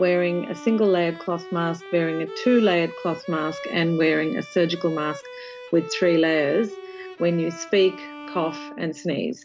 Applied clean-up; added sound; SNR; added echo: none; Bowed string instrument; 14 dB; none.